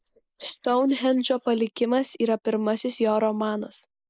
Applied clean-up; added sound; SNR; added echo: neural mask model Resemble Enhance denoiser.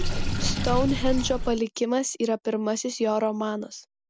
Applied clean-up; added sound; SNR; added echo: none; Sink (filling or washing) / Water; 3 dB; none.